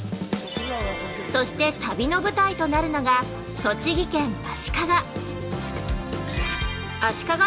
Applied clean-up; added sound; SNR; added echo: none; none; none; none.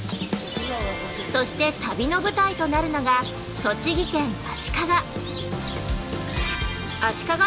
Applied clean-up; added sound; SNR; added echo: none; Bird; 14 dB; none.